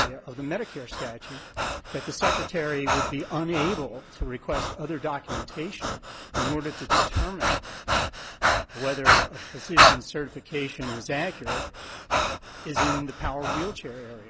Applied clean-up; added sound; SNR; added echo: none; Breathing; -5 dB; none.